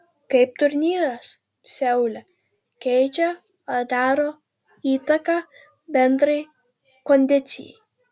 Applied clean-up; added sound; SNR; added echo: none; none; none; none.